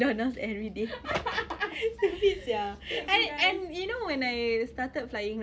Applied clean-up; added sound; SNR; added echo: none; none; none; none.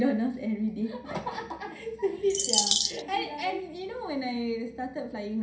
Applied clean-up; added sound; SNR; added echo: none; Bird vocalization, bird call, bird song; -5 dB; reverberation time 0.5 s.